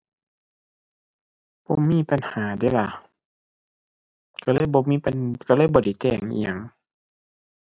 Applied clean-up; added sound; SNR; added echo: none; none; none; none.